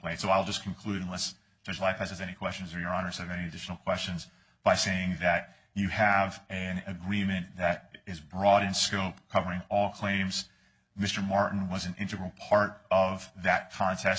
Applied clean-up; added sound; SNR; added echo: none; none; none; none.